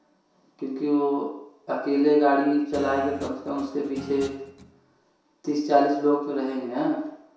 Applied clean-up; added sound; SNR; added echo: none; Guitar; 18 dB; reverberation time 0.7 s.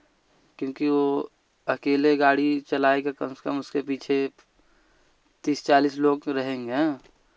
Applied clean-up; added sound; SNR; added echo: none; none; none; none.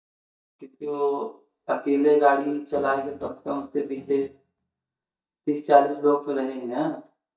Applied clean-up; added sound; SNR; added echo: neural mask model DeepFilterNet 3.